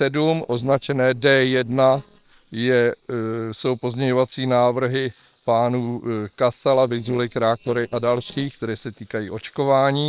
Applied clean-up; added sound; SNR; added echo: neural separator model SepFormer WHAM!.